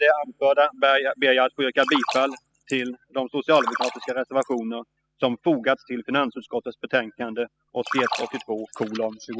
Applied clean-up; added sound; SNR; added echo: classical method spectral subtraction.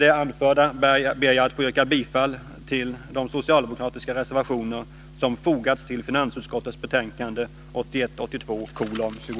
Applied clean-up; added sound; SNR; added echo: none; none; none; none.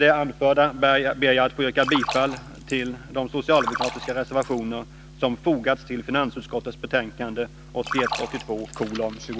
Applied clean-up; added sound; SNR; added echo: none; Splash, splatter; 8 dB; none.